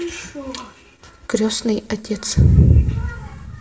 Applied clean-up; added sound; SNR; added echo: none; none; none; reverberation time 2.3 s.